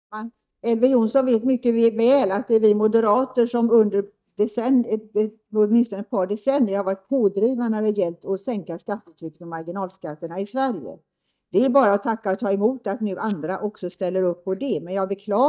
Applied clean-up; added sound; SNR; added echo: neural mask model DeepFilterNet 3.